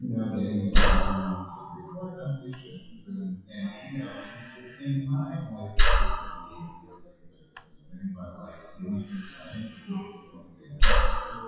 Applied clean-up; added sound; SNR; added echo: classical method WPE with log-MMSE.